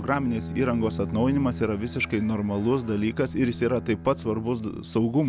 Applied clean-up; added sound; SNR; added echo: none; Bowed string instrument; 11 dB; none.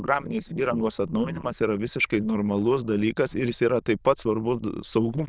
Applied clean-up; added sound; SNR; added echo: neural diffusion model UNIVERSE++.